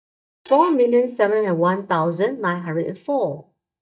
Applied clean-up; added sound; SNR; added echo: neural mask model DeepFilterNet 3.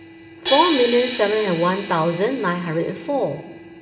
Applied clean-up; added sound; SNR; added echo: none; Crash cymbal; 10 dB; reverberation time 1.7 s.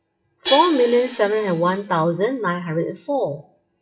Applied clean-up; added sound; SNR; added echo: classical method WPE with log-MMSE.